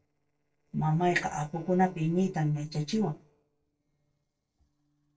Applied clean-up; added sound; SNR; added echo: neural separator model SepFormer DNS4.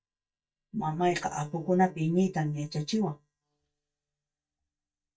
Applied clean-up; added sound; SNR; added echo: neural mask model DeepFilterNet 3.